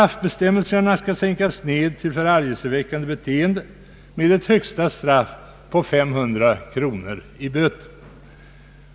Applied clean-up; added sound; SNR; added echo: none; none; none; none.